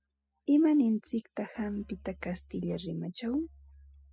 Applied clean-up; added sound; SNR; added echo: classical method spectral subtraction.